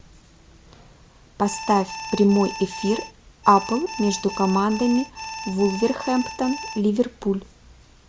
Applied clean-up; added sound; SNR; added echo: none; Alarm; 11 dB; none.